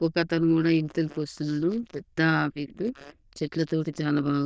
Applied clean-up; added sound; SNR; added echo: neural diffusion model UNIVERSE++.